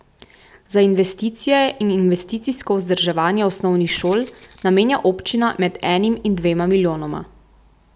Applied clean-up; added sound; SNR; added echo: none; Rattle (instrument); 7 dB; none.